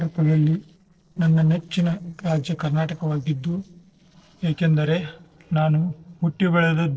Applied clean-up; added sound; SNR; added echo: neural separator model SepFormer DNS4.